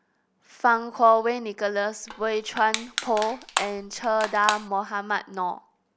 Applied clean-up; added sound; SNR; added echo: none; Crushing; 8 dB; none.